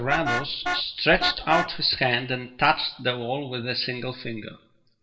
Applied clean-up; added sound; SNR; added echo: none; Vehicle horn, car horn, honking; 8 dB; reverberation time 0.6 s.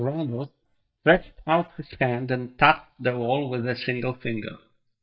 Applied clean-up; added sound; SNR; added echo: neural mask model DeepFilterNet 3.